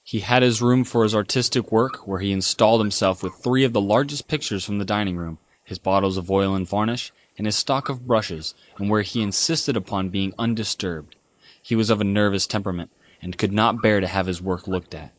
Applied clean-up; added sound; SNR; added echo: neural mask model Resemble Enhance denoiser.